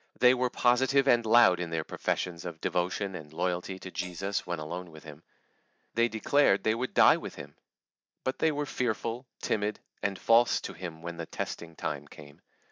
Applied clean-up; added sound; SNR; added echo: neural mask model DeepFilterNet 3.